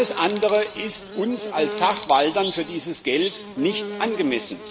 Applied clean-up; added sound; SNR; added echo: none; Alarm + Buzz / Bird; 8 dB; none.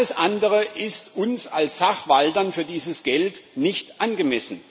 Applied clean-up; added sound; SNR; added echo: none; none; none; none.